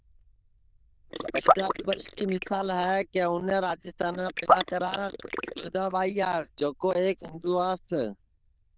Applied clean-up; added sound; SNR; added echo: neural diffusion model UNIVERSE++.